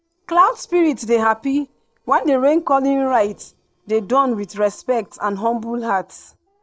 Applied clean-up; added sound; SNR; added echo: neural separator model SepFormer DNS4.